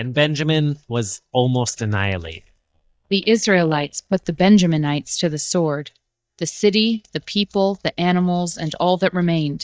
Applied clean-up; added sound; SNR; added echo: neural mask model DeepFilterNet 3.